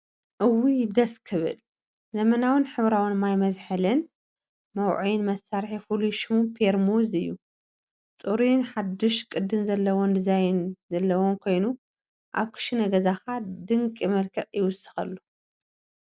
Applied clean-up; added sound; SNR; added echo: none; none; none; none.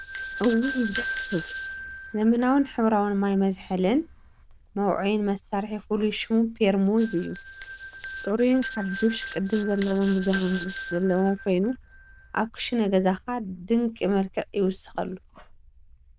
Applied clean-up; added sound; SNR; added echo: neural diffusion model UNIVERSE++.